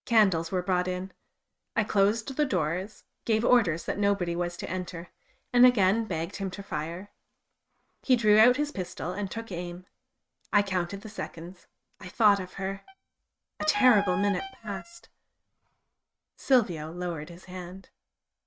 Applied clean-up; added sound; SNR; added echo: neural mask model RNNoise.